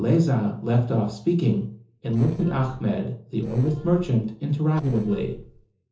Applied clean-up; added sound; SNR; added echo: neural separator model SepFormer DNS4.